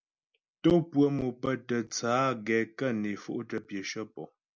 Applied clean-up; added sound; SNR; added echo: none; none; none; none.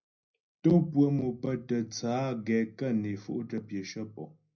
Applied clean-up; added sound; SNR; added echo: none; none; none; reverberation time 0.5 s.